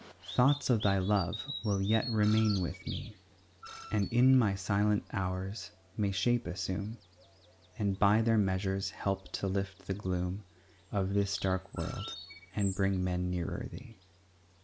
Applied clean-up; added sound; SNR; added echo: none; Screech + Bird vocalization, bird call, bird song; 17 dB; none.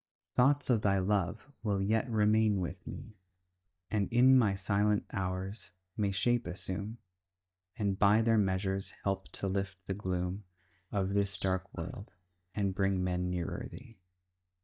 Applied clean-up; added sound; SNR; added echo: neural mask model DeepFilterNet 3.